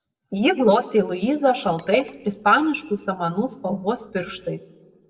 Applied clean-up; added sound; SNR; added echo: neural separator model SepFormer DNS4.